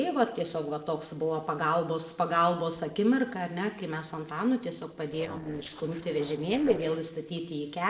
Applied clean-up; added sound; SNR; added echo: neural separator model SepFormer DNS4.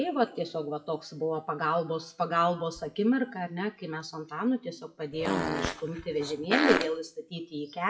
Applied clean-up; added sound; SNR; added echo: classical method WPE with log-MMSE.